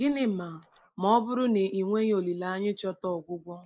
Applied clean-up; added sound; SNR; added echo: neural mask model Resemble Enhance denoiser.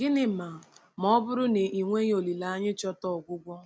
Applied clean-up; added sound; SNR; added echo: none; none; none; none.